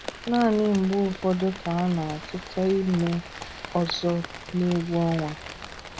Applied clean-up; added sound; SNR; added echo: none; Rain; 13 dB; none.